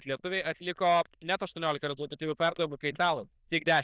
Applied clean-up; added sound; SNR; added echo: neural diffusion model UNIVERSE++.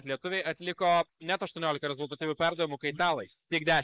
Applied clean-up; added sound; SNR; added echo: neural mask model Resemble Enhance denoiser.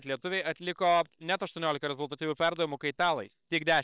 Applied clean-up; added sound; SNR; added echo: neural separator model SepFormer WHAM!.